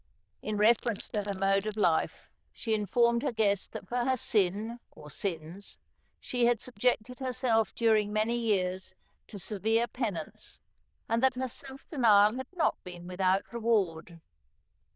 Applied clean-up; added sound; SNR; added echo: neural diffusion model UNIVERSE++.